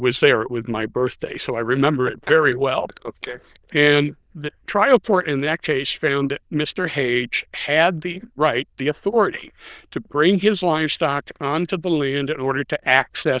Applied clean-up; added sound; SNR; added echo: neural diffusion model UNIVERSE++.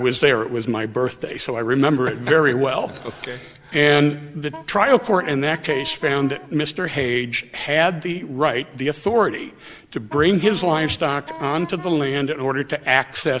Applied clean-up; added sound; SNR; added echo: none; Wind instrument, woodwind instrument; 17 dB; none.